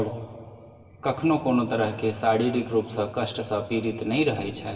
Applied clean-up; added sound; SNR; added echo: none; none; none; reverberation time 2.2 s.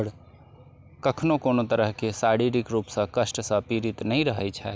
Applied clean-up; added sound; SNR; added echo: none; none; none; none.